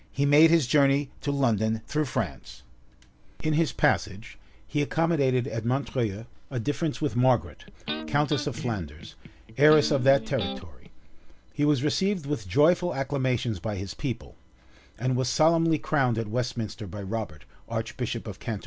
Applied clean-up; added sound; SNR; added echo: none; Electric guitar; 11 dB; none.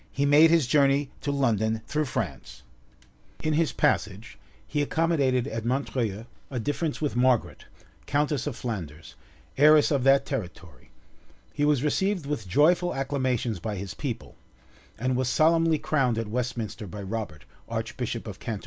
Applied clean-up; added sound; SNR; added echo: none; none; none; none.